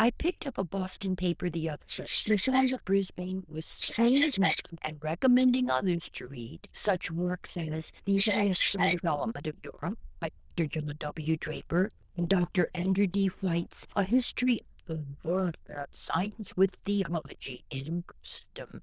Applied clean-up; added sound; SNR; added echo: neural diffusion model UNIVERSE++.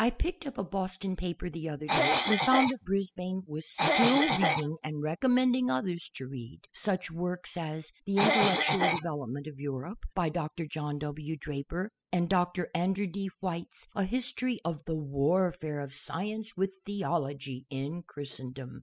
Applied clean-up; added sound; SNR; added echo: classical method spectral subtraction.